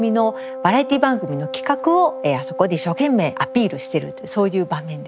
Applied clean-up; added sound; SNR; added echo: none; Wind instrument, woodwind instrument; 11 dB; none.